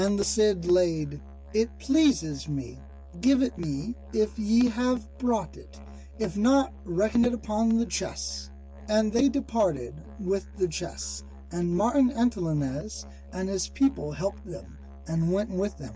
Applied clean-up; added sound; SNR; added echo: none; Musical instrument; 17 dB; none.